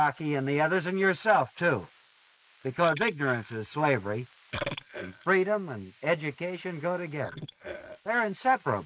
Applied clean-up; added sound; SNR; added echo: neural mask model Resemble Enhance denoiser.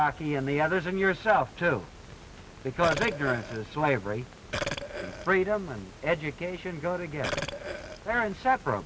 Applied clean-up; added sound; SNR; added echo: none; Burping, eructation; 6 dB; none.